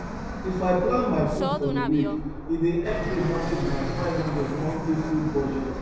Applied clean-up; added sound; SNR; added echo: none; Fixed-wing aircraft, airplane; 5 dB; reverberation time 1.2 s.